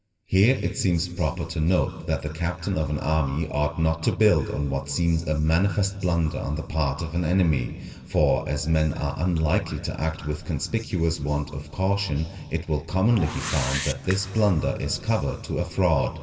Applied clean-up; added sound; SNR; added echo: none; Whoosh, swoosh, swish; 12 dB; reverberation time 1.8 s.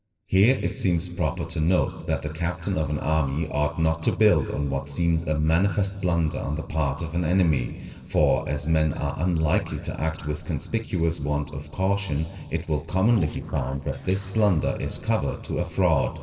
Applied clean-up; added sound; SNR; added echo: neural separator model SepFormer DNS4.